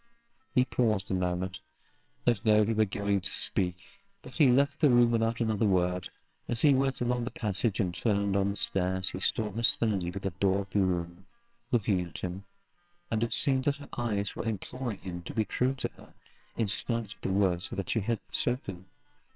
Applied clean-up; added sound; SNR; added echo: neural separator model SepFormer WHAMR!.